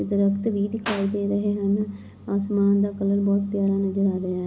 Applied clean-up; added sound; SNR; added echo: none; Clapping; 10 dB; none.